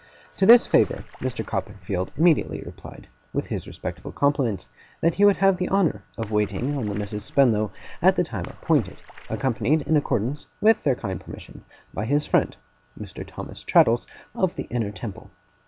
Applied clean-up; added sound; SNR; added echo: none; Splash, splatter; 16 dB; none.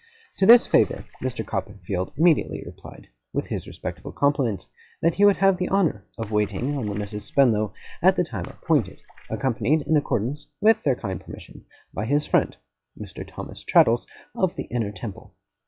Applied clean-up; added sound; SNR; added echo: classical method log-MMSE.